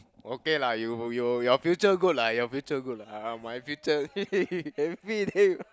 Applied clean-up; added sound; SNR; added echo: none; none; none; none.